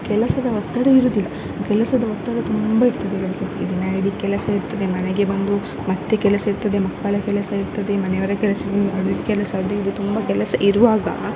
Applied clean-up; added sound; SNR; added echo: none; Walk, footsteps; 17 dB; none.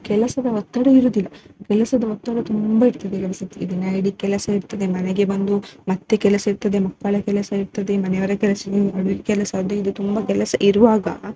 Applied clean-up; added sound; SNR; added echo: neural mask model RNNoise.